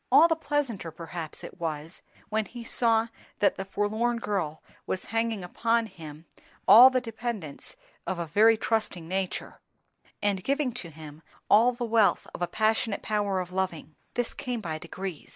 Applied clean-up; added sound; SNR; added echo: neural mask model Resemble Enhance denoiser.